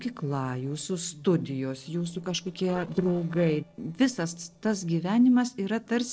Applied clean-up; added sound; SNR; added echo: neural separator model SepFormer DNS4.